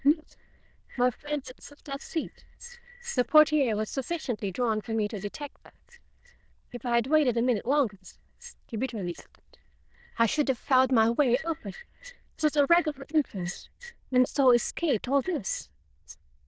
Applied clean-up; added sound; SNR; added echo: neural diffusion model UNIVERSE++.